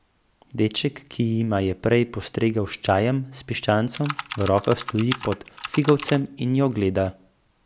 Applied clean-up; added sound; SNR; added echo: none; Computer keyboard; 11 dB; none.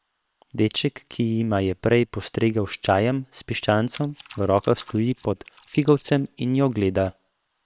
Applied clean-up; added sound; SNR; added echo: neural separator model SepFormer WHAM!.